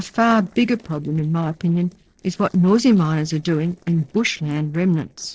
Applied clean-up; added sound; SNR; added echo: neural separator model SepFormer DNS4.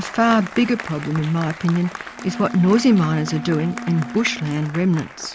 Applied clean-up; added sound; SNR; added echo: none; Wind instrument, woodwind instrument + Applause; 12 dB; none.